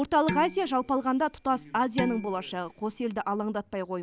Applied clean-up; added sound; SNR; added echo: none; Dishes, pots, and pans; 11 dB; none.